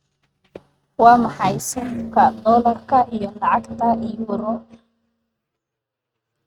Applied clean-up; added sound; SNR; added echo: neural mask model RNNoise.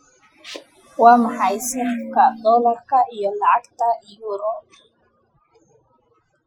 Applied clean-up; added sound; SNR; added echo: classical method Wiener filter.